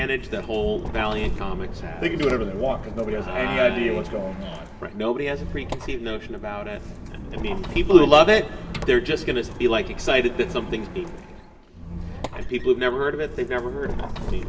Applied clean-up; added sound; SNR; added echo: none; Squeak; 8 dB; reverberation time 1.2 s.